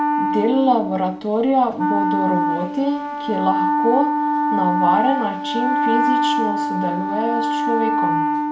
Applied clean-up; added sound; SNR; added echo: none; Wind instrument, woodwind instrument; -1 dB; reverberation time 0.2 s.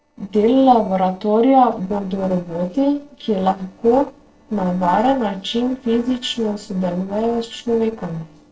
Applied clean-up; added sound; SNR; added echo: neural separator model SepFormer DNS4.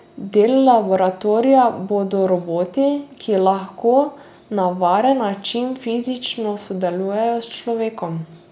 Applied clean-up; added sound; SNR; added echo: none; none; none; none.